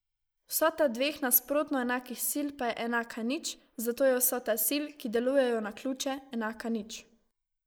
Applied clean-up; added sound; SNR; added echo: neural mask model Resemble Enhance denoiser.